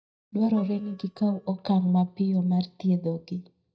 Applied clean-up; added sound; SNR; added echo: neural mask model DeepFilterNet 3.